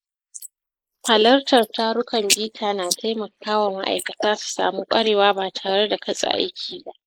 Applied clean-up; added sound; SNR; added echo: neural mask model Resemble Enhance denoiser.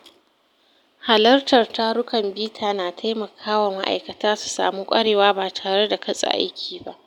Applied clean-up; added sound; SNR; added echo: none; none; none; none.